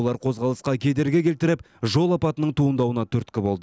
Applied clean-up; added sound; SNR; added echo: none; none; none; none.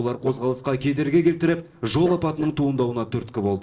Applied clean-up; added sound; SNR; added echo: neural separator model SepFormer DNS4.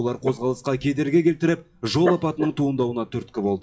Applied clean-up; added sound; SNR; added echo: classical method WPE with log-MMSE.